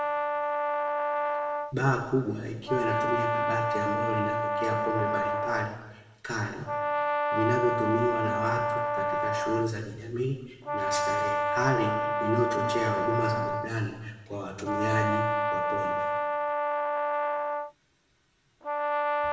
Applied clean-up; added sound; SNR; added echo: none; Brass instrument; -3 dB; reverberation time 1.0 s.